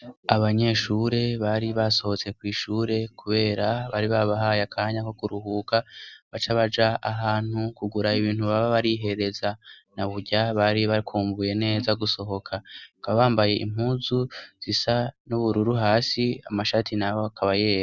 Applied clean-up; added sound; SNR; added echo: none; none; none; none.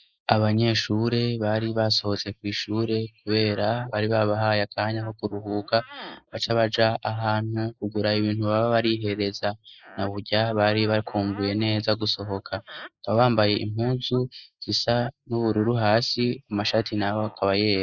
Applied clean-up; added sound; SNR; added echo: neural mask model Resemble Enhance denoiser.